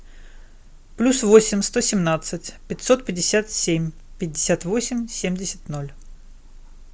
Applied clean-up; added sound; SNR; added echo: none; none; none; none.